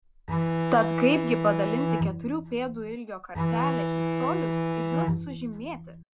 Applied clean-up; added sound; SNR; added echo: none; Bowed string instrument; -1 dB; none.